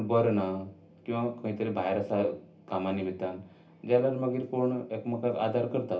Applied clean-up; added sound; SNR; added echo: none; none; none; reverberation time 0.3 s.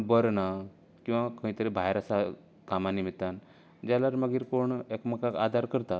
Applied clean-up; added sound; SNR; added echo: none; none; none; none.